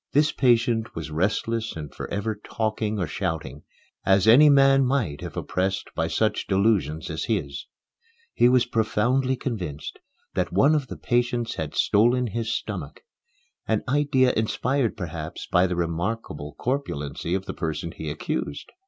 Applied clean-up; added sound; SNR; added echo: none; none; none; none.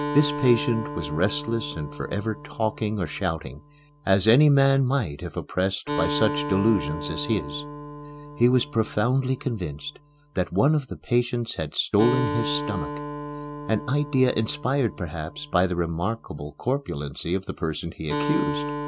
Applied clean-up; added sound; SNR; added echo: none; Acoustic guitar; 9 dB; none.